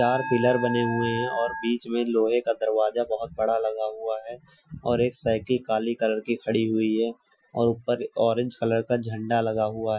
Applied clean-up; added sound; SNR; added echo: classical method Wiener filter.